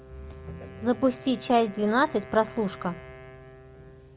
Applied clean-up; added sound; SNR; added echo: none; Wind instrument, woodwind instrument; 18 dB; none.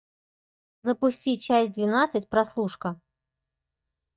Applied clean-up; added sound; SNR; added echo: neural mask model DeepFilterNet 3.